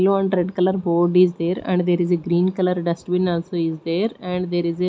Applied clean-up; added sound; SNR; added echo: none; none; none; none.